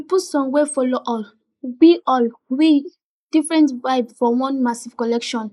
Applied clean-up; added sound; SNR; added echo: neural mask model Resemble Enhance denoiser.